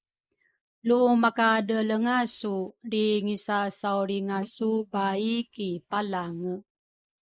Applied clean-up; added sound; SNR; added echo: neural mask model Resemble Enhance denoiser.